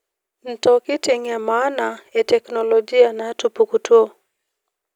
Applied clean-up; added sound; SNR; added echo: none; none; none; none.